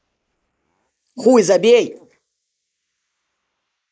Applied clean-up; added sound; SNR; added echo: neural mask model Resemble Enhance denoiser.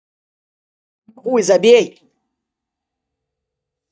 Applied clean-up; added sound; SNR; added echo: neural mask model DeepFilterNet 3.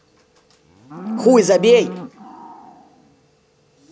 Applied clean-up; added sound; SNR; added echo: none; Livestock, farm animals, working animals; 13 dB; none.